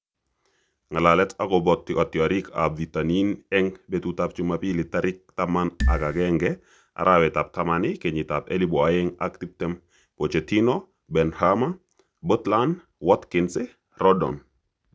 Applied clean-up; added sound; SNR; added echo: none; Marimba, xylophone; -1 dB; none.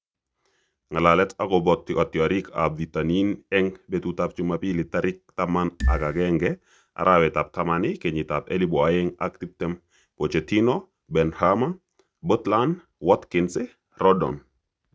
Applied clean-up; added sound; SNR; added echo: neural mask model RNNoise.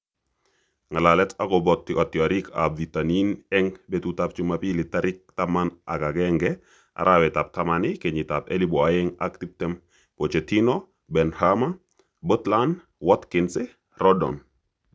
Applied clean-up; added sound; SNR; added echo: none; none; none; none.